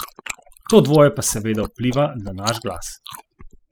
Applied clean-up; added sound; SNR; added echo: classical method spectral subtraction.